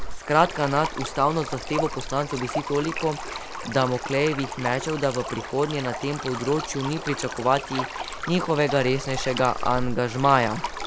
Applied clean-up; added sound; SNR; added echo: none; Stream; 7 dB; none.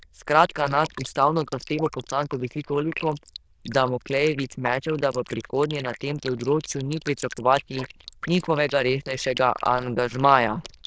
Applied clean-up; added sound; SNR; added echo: neural diffusion model UNIVERSE++.